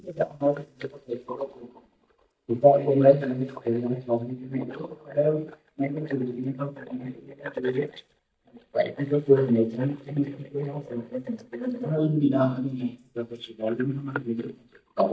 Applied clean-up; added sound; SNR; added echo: neural mask model DeepFilterNet 3.